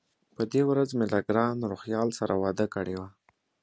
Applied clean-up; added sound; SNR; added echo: none; none; none; none.